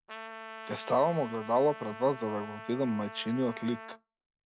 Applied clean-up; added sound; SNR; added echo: none; Trumpet; 14 dB; none.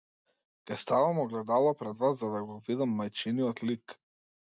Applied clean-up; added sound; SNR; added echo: none; none; none; none.